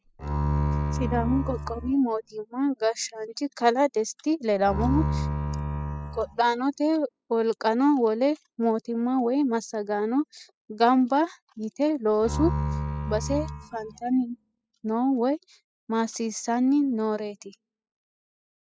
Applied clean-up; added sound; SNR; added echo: classical method spectral subtraction.